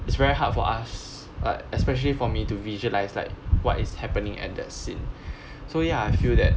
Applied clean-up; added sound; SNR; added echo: none; none; none; none.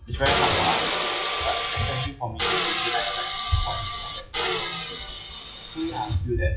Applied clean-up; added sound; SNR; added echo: classical method WPE with log-MMSE.